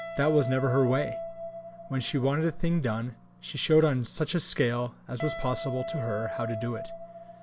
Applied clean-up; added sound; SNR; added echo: none; Guitar; 11 dB; none.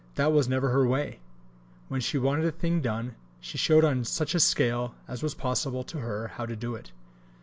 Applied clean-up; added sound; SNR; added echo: none; none; none; none.